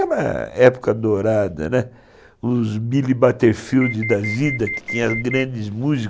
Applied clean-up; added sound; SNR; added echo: none; Alarm; 9 dB; none.